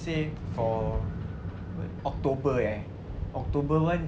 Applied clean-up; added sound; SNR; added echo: none; none; none; none.